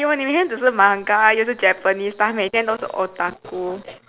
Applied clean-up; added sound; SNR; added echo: none; none; none; none.